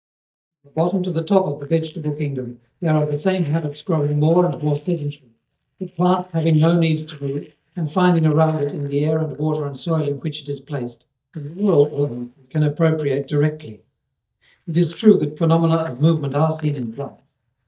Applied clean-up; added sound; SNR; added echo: neural mask model DeepFilterNet 3.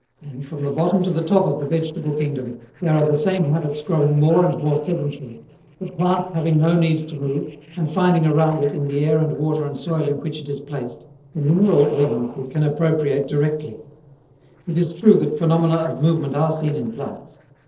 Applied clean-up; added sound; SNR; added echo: neural separator model SepFormer DNS4.